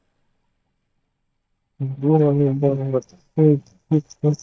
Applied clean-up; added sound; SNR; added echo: neural mask model DeepFilterNet 3.